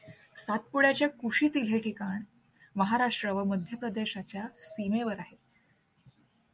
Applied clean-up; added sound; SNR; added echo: none; none; none; none.